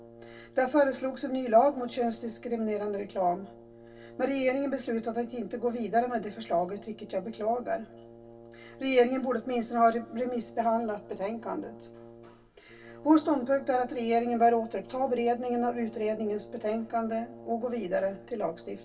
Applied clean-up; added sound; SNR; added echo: none; Brass instrument; 19 dB; reverberation time 0.2 s.